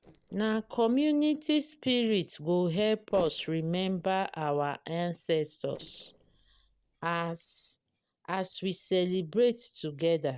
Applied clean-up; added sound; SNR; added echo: neural separator model SepFormer DNS4.